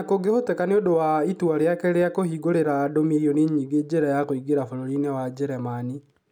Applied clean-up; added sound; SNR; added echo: none; none; none; none.